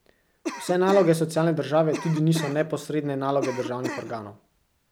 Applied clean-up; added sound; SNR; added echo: none; Cough; 11 dB; none.